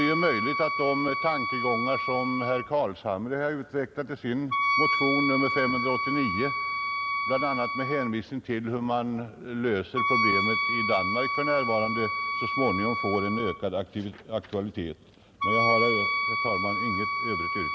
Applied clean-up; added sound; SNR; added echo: none; Wind instrument, woodwind instrument; 0 dB; none.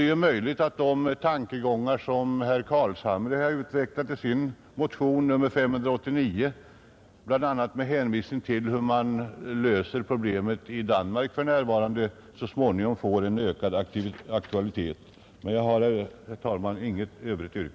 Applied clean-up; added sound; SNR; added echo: none; none; none; none.